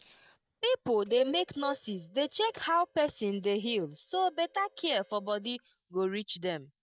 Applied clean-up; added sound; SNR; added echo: neural mask model DeepFilterNet 3.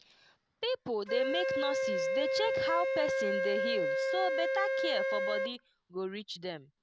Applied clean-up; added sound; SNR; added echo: none; Wind instrument, woodwind instrument; -4 dB; none.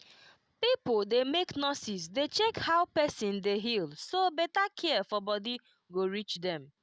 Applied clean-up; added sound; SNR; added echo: none; none; none; none.